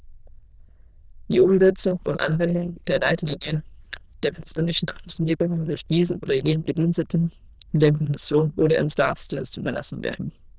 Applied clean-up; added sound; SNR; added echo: neural diffusion model UNIVERSE++.